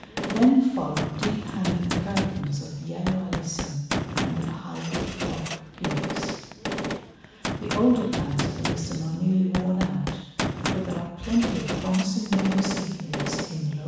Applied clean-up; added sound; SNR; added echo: none; Gunshot, gunfire; 4 dB; reverberation time 1.1 s.